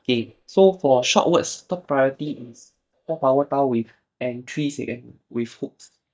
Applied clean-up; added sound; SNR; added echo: neural mask model DeepFilterNet 3.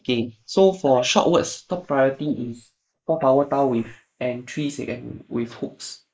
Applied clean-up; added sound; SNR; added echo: neural mask model Resemble Enhance denoiser.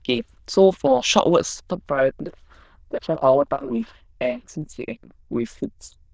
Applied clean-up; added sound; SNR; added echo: neural diffusion model UNIVERSE++.